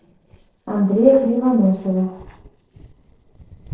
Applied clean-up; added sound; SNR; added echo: neural separator model SepFormer DNS4.